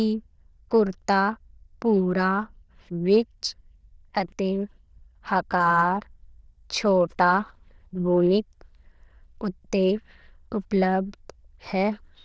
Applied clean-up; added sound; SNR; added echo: neural diffusion model UNIVERSE++.